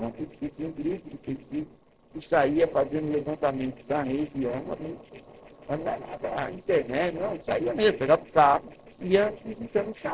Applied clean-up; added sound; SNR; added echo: neural separator model SepFormer DNS4.